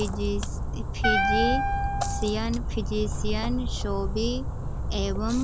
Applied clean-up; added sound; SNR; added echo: none; Splash, splatter + Wind instrument, woodwind instrument; -3 dB; none.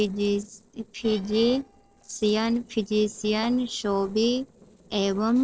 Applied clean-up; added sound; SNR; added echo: neural separator model SepFormer DNS4.